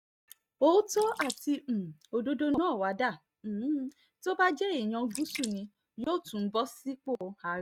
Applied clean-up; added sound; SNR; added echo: neural mask model RNNoise.